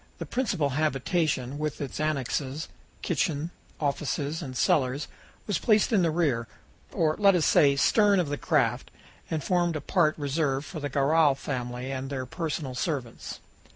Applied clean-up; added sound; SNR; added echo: none; none; none; none.